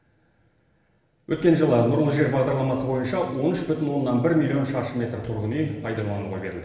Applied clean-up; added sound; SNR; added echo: none; none; none; reverberation time 1.3 s.